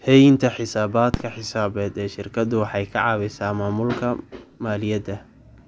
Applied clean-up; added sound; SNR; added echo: none; Fireworks; 19 dB; none.